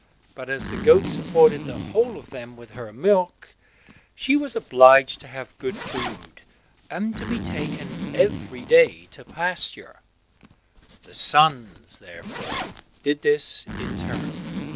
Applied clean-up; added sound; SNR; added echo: none; Zipper (clothing); 12 dB; none.